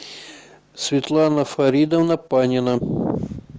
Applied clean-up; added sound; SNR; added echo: none; none; none; none.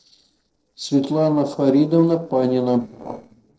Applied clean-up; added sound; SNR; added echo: neural separator model SepFormer DNS4.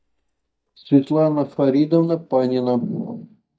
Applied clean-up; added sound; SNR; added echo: neural mask model DeepFilterNet 3.